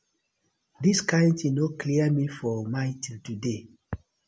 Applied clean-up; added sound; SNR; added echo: none; none; none; none.